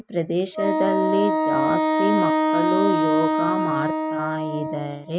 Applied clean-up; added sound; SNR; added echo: neural mask model RNNoise.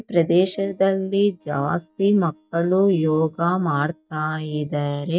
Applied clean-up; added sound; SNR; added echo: neural mask model DeepFilterNet 3.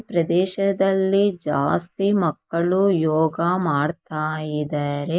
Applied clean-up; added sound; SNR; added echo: neural mask model Resemble Enhance denoiser.